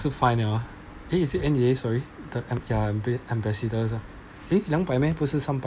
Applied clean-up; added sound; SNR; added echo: none; none; none; none.